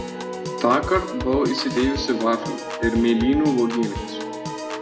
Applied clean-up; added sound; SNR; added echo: none; Piano / Organ; 7 dB; reverberation time 0.7 s.